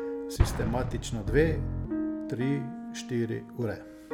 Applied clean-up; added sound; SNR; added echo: none; Piano + Explosion; 1 dB; none.